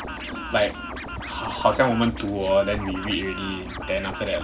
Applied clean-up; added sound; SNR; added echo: none; Scratching (performance technique); 11 dB; reverberation time 0.2 s.